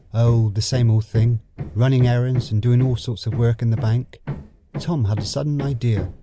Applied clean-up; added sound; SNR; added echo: none; Hammer; 13 dB; none.